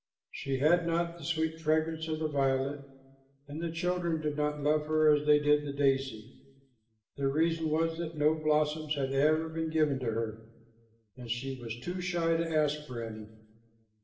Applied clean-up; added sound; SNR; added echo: none; none; none; reverberation time 0.9 s.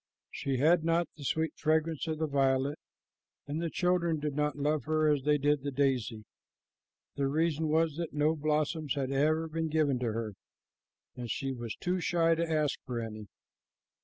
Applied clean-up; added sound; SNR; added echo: none; none; none; none.